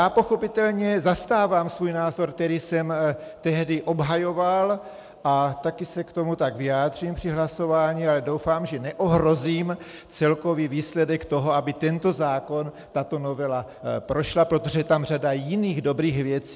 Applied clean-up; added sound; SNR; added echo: none; none; none; none.